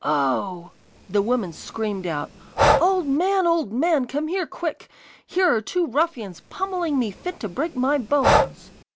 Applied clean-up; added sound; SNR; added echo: none; Breathing; 3 dB; none.